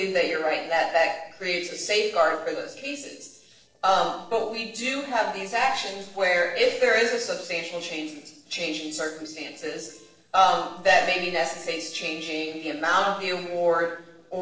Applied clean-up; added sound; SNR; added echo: neural separator model SepFormer DNS4.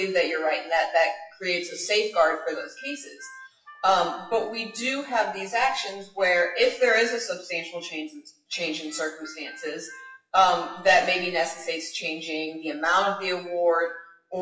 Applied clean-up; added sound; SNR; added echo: classical method WPE with log-MMSE.